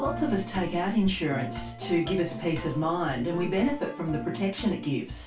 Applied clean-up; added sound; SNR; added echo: none; none; none; reverberation time 0.2 s.